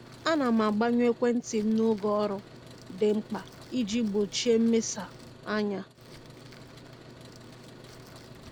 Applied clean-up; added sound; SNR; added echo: none; Truck; 18 dB; none.